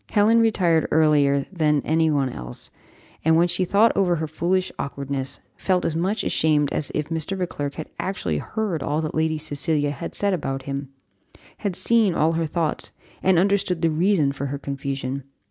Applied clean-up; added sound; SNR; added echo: none; none; none; none.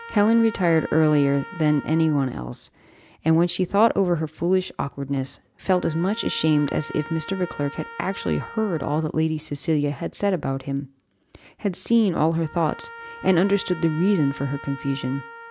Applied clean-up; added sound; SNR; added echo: none; Trumpet; 18 dB; none.